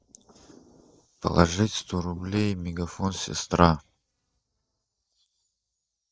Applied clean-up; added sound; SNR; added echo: neural mask model Resemble Enhance denoiser.